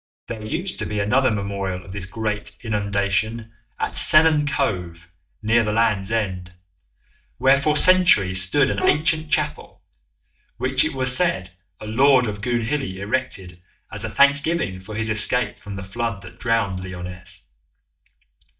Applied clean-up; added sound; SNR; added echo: neural mask model DeepFilterNet 3.